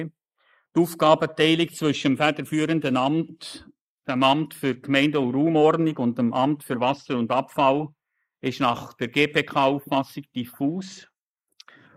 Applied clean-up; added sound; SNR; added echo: neural mask model Resemble Enhance denoiser.